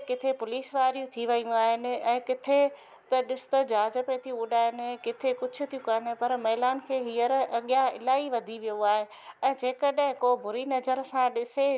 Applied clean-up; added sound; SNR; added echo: none; none; none; none.